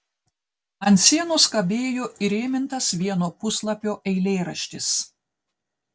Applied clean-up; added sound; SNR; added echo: none; none; none; none.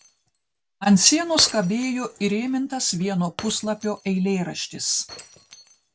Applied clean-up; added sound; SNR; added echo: none; Shatter; 18 dB; none.